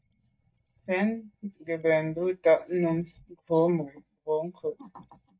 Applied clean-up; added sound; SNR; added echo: neural mask model DeepFilterNet 3.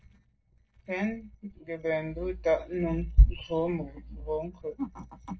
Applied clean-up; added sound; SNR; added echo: neural separator model SepFormer DNS4.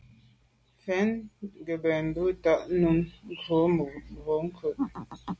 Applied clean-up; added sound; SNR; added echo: none; none; none; none.